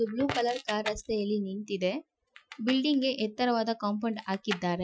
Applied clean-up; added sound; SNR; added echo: classical method Wiener filter.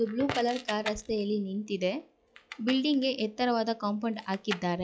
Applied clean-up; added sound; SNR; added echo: classical method log-MMSE.